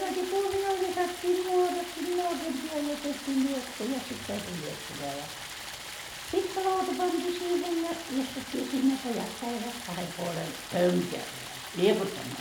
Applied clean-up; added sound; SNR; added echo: none; Stream; 10 dB; none.